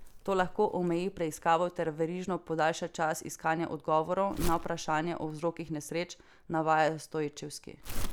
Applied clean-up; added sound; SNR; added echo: none; Crumpling, crinkling; 9 dB; none.